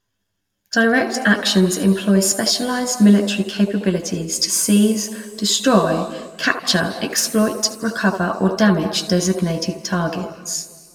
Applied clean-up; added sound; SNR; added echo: none; none; none; reverberation time 1.8 s.